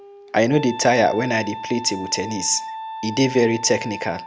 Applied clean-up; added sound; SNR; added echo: none; Wind instrument, woodwind instrument; 11 dB; none.